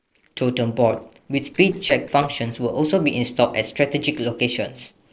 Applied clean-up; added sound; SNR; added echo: neural separator model SepFormer DNS4.